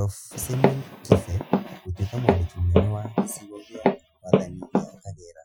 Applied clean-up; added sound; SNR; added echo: classical method Wiener filter.